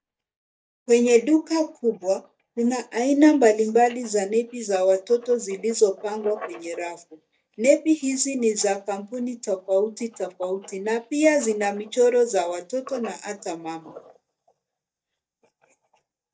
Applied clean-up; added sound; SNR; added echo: neural mask model DeepFilterNet 3.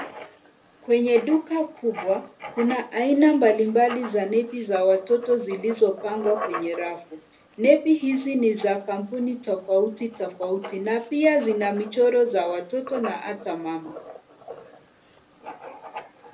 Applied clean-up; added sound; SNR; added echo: none; Writing; 17 dB; reverberation time 0.3 s.